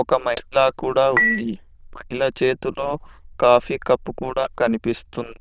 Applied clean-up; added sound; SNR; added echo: neural diffusion model UNIVERSE++.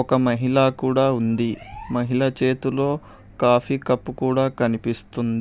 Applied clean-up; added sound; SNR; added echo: none; none; none; none.